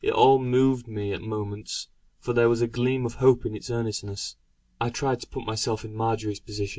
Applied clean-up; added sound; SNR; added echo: none; none; none; none.